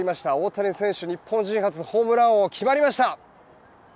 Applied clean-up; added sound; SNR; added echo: none; none; none; none.